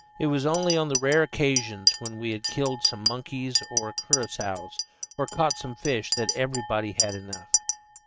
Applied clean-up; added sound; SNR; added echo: neural mask model RNNoise.